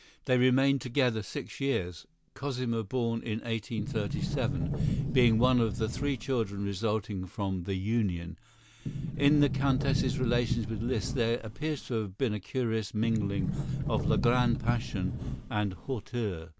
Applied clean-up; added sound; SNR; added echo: none; Sliding door; 3 dB; none.